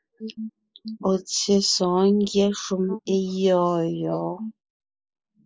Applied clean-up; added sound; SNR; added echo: neural mask model Resemble Enhance denoiser.